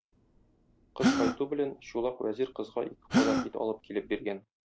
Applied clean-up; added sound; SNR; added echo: none; Gasp; -1 dB; none.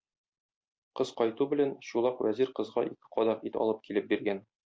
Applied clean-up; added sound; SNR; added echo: none; none; none; none.